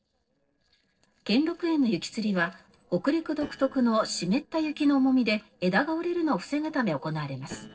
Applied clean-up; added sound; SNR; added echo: neural separator model SepFormer DNS4.